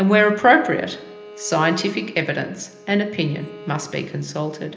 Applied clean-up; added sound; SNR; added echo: none; Bowed string instrument; 20 dB; reverberation time 0.8 s.